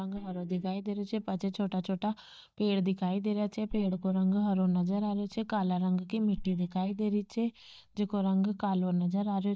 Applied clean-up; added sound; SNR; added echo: neural mask model DeepFilterNet 3.